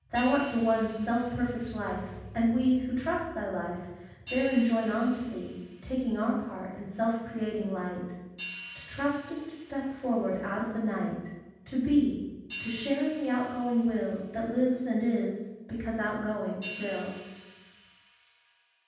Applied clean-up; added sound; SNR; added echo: none; Hi-hat; 19 dB; reverberation time 1.2 s.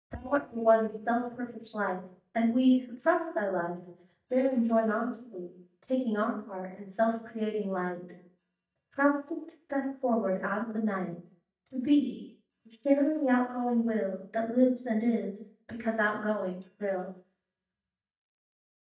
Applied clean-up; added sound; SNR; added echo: neural mask model DeepFilterNet 3.